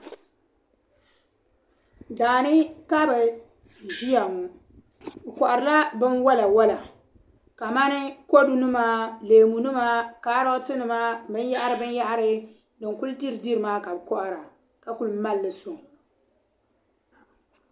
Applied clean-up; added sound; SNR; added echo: none; Gong; 15 dB; none.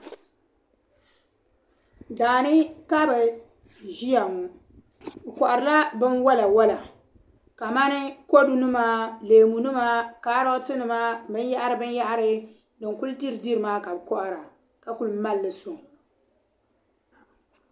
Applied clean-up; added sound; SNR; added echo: none; none; none; none.